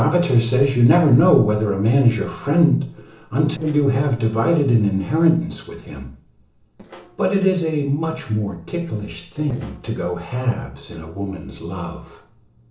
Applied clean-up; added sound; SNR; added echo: neural separator model SepFormer DNS4.